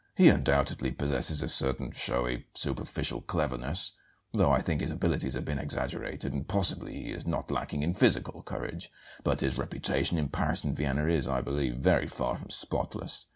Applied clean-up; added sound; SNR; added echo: none; none; none; none.